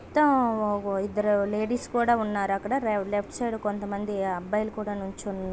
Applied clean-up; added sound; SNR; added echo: none; none; none; none.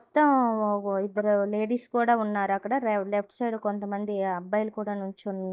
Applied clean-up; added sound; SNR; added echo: neural mask model DeepFilterNet 3.